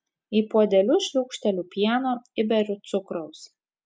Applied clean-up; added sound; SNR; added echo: none; none; none; none.